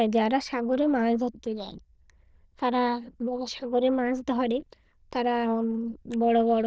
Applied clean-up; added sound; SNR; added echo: neural diffusion model UNIVERSE++.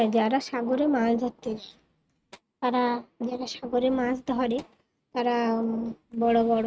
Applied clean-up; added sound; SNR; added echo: neural mask model RNNoise.